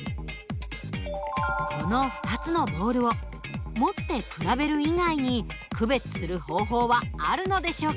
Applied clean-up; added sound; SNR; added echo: none; none; none; none.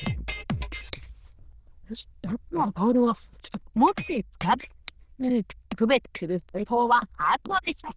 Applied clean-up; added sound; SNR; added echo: neural diffusion model UNIVERSE++.